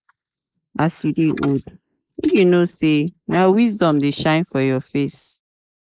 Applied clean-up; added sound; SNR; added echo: neural mask model Resemble Enhance denoiser.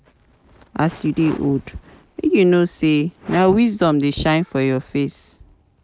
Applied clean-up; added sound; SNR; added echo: none; none; none; none.